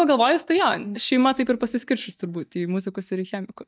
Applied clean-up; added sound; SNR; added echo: neural mask model DeepFilterNet 3.